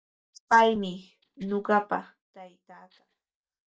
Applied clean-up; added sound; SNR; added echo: neural mask model DeepFilterNet 3.